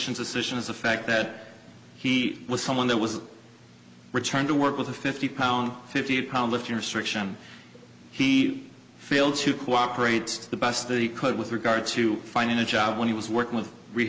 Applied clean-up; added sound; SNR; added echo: none; none; none; none.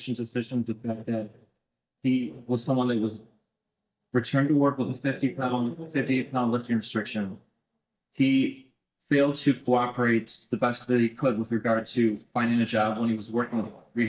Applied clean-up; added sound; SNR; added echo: neural mask model DeepFilterNet 3.